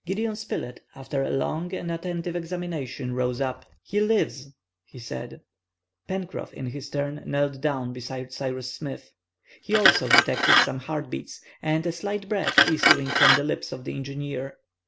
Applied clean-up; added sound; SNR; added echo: none; Glass; -4 dB; none.